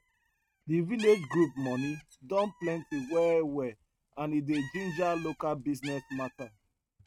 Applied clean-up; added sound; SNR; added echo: neural mask model RNNoise.